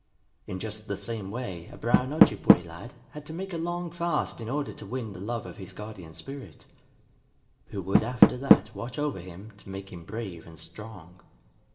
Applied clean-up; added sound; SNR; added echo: none; Door; -4 dB; reverberation time 1.8 s.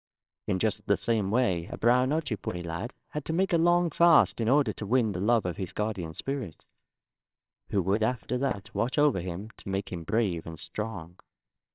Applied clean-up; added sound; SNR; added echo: neural separator model SepFormer WHAMR!.